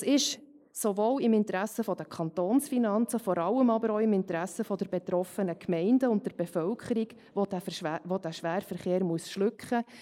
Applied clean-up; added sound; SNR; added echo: neural mask model Resemble Enhance denoiser.